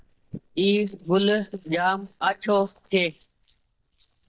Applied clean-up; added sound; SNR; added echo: neural mask model DeepFilterNet 3.